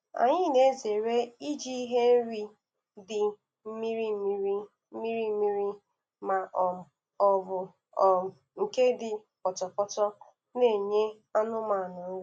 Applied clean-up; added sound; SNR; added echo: none; none; none; none.